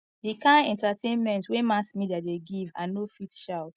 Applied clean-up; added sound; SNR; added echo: none; none; none; none.